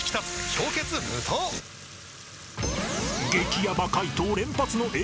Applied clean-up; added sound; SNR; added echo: none; Fill (with liquid) / Trickle, dribble / Sink (filling or washing); 15 dB; none.